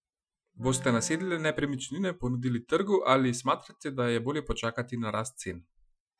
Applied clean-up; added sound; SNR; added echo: classical method Wiener filter.